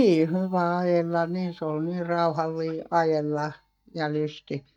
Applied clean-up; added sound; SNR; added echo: neural mask model DeepFilterNet 3.